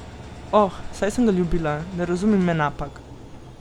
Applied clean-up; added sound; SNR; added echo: none; Engine; 16 dB; none.